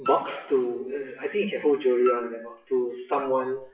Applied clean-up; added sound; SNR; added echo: classical method WPE with log-MMSE.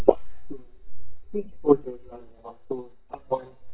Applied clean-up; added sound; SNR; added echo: neural mask model DeepFilterNet 3.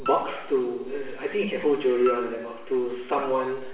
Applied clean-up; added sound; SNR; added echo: none; Piano; 13 dB; reverberation time 0.7 s.